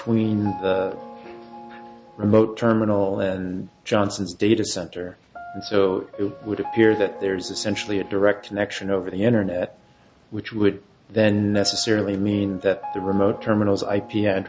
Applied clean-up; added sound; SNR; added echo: none; Piano; 17 dB; none.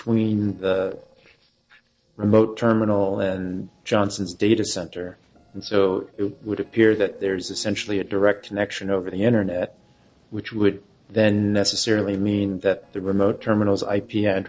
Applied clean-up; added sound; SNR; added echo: neural separator model SepFormer DNS4.